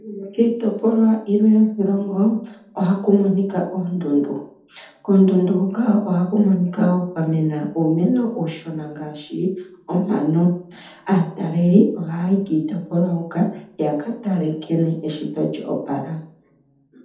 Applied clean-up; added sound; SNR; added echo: none; none; none; reverberation time 0.6 s.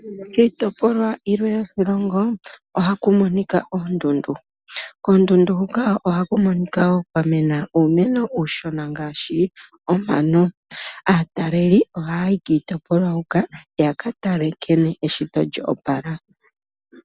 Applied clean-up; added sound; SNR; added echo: none; none; none; none.